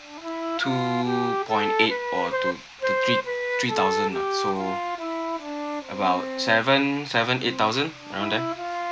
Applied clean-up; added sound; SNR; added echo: none; Wind instrument, woodwind instrument; 1 dB; none.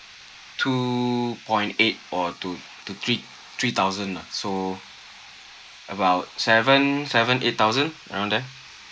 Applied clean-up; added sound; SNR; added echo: neural mask model Resemble Enhance denoiser.